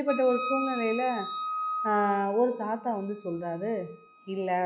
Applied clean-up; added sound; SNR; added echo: classical method log-MMSE.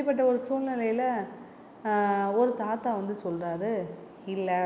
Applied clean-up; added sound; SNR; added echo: none; none; none; none.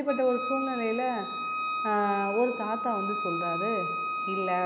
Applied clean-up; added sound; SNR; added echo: none; Wind instrument, woodwind instrument; 3 dB; none.